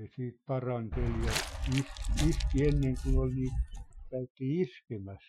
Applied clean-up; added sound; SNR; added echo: classical method Wiener filter.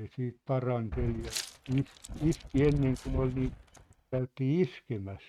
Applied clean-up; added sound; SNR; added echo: neural mask model RNNoise.